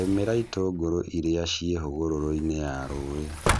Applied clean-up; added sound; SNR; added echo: none; Sliding door; 7 dB; none.